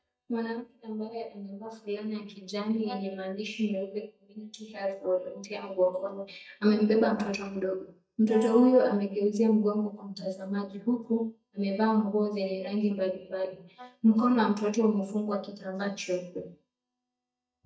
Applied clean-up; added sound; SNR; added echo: neural mask model DeepFilterNet 3.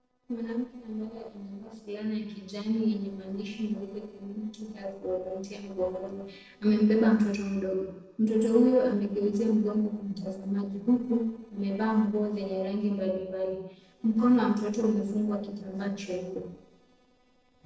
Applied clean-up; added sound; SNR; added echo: neural separator model SepFormer DNS4.